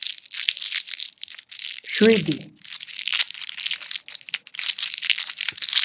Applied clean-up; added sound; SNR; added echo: none; Crumpling, crinkling; 1 dB; none.